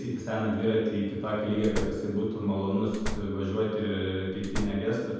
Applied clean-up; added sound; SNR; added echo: none; Slam; 7 dB; reverberation time 1.2 s.